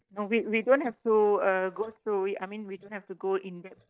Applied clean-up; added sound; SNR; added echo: neural mask model DeepFilterNet 3.